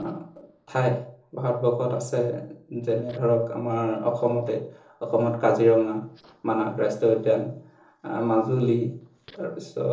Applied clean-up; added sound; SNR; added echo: neural separator model SepFormer DNS4.